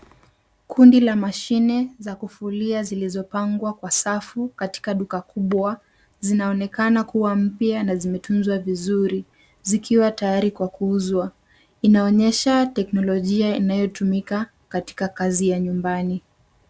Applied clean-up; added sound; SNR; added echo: none; none; none; none.